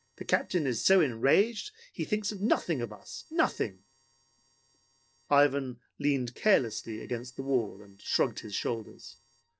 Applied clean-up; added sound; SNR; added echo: neural separator model SepFormer DNS4.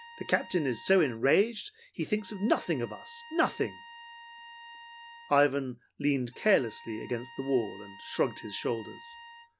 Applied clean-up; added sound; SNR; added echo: none; Bowed string instrument; 18 dB; none.